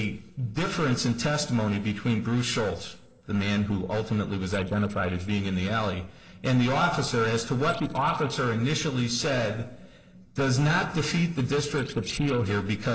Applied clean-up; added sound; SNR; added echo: neural separator model SepFormer DNS4.